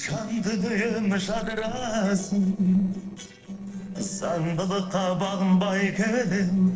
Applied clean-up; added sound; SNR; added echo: neural separator model SepFormer DNS4.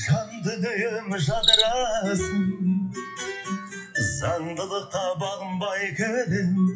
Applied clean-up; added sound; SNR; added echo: classical method WPE with log-MMSE.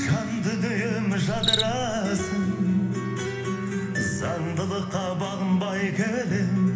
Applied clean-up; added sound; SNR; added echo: none; Cricket; 12 dB; reverberation time 1.0 s.